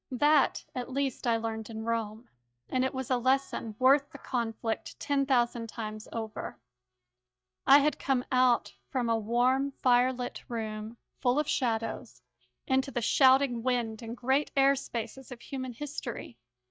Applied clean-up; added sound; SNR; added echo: neural mask model DeepFilterNet 3.